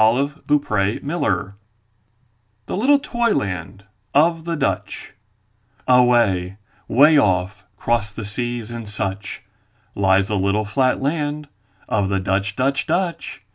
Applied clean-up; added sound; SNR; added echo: none; none; none; none.